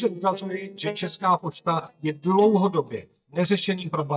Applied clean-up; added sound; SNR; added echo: neural mask model DeepFilterNet 3.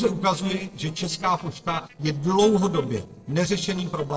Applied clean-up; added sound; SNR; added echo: neural separator model SepFormer DNS4.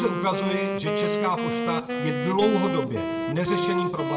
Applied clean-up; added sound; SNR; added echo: none; Wind instrument, woodwind instrument; 0 dB; reverberation time 1.5 s.